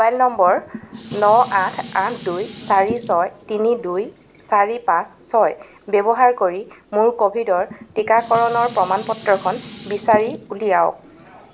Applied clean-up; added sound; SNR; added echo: none; Dishes, pots, and pans; 15 dB; none.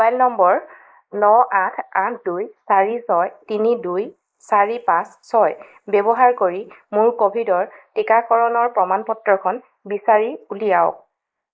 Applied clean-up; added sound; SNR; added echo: neural mask model Resemble Enhance denoiser.